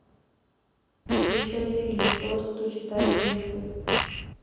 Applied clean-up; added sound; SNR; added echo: none; Fart; -3 dB; reverberation time 1.2 s.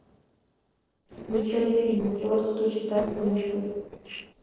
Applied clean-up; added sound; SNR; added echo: neural separator model SepFormer DNS4.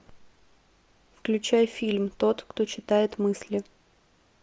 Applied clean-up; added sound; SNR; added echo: none; none; none; none.